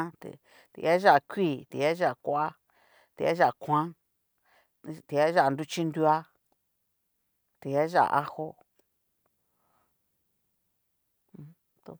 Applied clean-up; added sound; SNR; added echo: none; none; none; none.